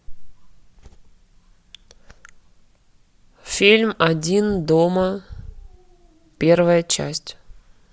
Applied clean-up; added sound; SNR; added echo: none; none; none; none.